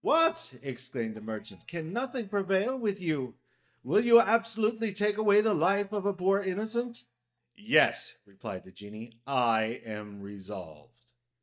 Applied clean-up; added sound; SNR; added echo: neural mask model DeepFilterNet 3.